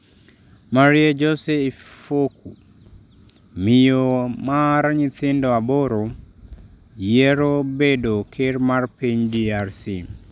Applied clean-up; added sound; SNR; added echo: none; none; none; none.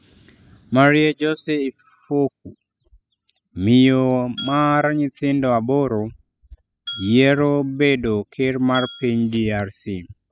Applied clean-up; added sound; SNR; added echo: classical method spectral subtraction.